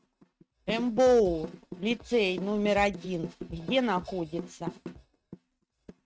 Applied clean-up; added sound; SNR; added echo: neural mask model RNNoise.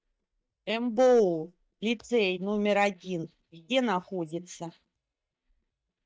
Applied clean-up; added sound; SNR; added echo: neural mask model DeepFilterNet 3.